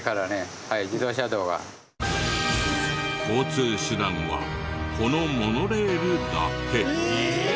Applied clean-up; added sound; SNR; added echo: none; none; none; none.